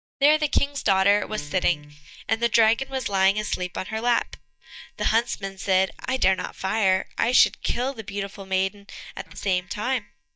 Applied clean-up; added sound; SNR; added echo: neural mask model DeepFilterNet 3.